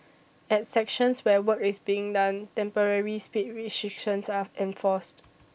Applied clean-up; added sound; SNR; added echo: none; none; none; none.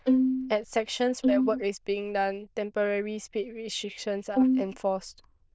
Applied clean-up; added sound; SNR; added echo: neural diffusion model UNIVERSE++.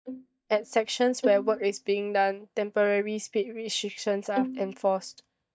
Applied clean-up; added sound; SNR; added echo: neural mask model DeepFilterNet 3.